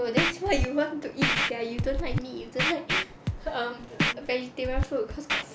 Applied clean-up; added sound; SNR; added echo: none; Scratching (performance technique); -1 dB; none.